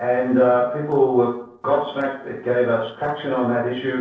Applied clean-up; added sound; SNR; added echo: neural separator model SepFormer DNS4.